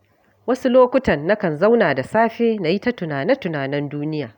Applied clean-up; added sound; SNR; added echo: none; none; none; none.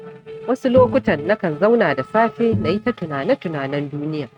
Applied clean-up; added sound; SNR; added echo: neural mask model RNNoise.